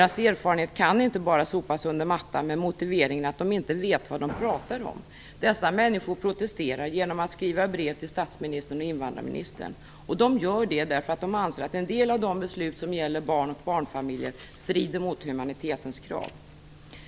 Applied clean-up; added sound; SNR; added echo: none; none; none; none.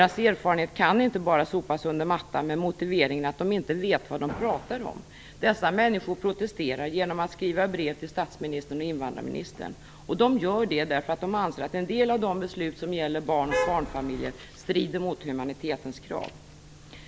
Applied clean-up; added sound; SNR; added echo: none; Traffic noise, roadway noise / Vehicle horn, car horn, honking; 4 dB; none.